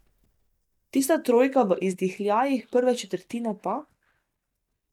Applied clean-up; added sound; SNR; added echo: neural mask model DeepFilterNet 3.